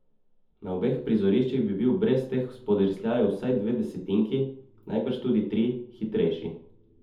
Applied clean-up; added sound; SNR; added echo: none; none; none; reverberation time 0.6 s.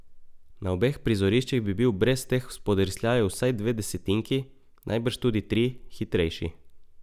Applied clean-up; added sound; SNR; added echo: none; none; none; none.